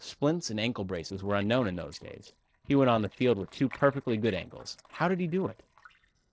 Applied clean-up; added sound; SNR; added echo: neural separator model SepFormer DNS4.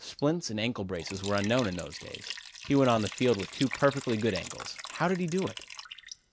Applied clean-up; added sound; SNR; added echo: none; Liquid; 13 dB; none.